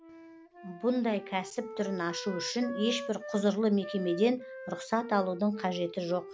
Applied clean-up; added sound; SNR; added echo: none; Wind instrument, woodwind instrument; 13 dB; none.